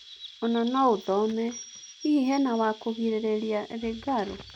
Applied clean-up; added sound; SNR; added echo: none; Chirp, tweet; 19 dB; none.